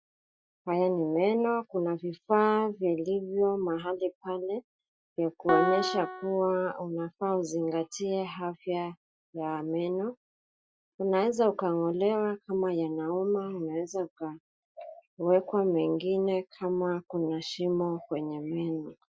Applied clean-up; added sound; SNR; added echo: classical method Wiener filter.